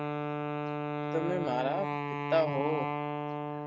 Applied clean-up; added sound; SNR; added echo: neural mask model RNNoise.